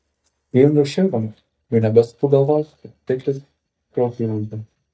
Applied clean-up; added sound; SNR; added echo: neural mask model DeepFilterNet 3.